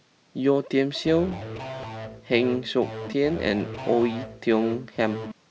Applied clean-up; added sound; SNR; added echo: none; Electric guitar / Bass guitar; 10 dB; none.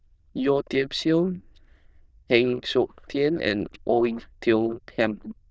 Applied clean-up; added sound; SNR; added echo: neural diffusion model UNIVERSE++.